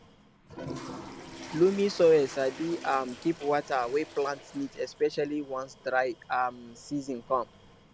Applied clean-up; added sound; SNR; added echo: none; Toilet flush; 16 dB; none.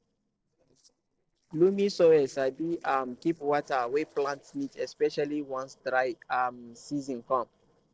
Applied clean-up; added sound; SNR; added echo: neural separator model SepFormer DNS4.